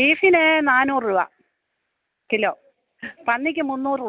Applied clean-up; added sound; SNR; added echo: none; none; none; none.